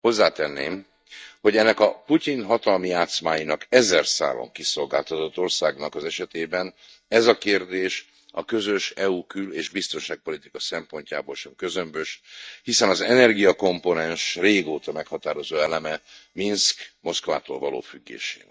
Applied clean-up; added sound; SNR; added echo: neural mask model DeepFilterNet 3.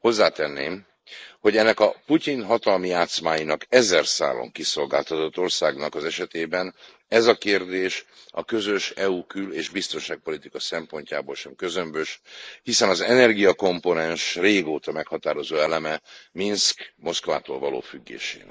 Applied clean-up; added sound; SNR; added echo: neural mask model Resemble Enhance denoiser.